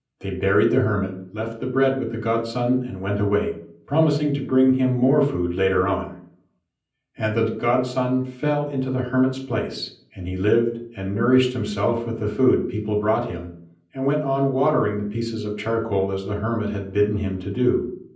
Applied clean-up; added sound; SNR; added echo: none; none; none; reverberation time 0.6 s.